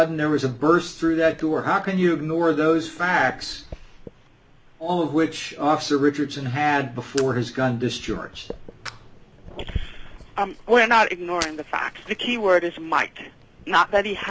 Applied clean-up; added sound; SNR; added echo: none; Fire; 17 dB; none.